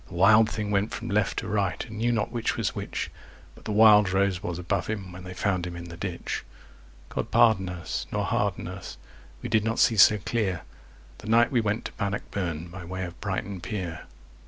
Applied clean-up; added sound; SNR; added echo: none; none; none; none.